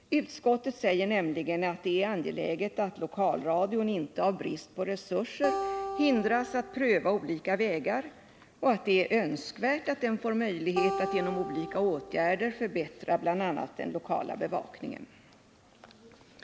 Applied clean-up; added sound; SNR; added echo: none; Acoustic guitar; 7 dB; none.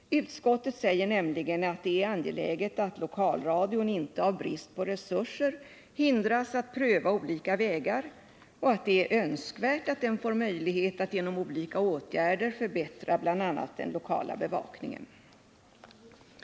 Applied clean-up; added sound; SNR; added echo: none; none; none; none.